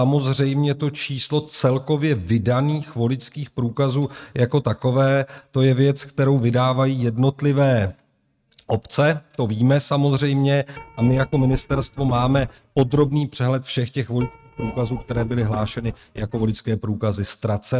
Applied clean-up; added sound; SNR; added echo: neural mask model RNNoise.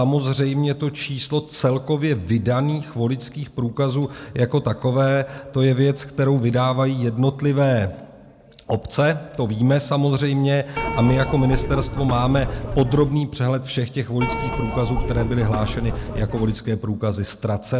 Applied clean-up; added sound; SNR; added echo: none; Keyboard (musical); 5 dB; none.